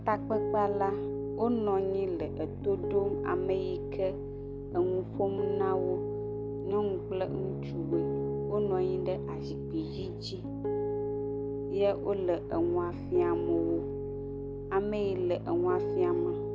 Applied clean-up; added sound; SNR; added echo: none; Piano; 2 dB; none.